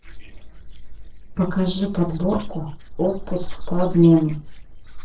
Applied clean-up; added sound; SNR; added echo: neural separator model SepFormer DNS4.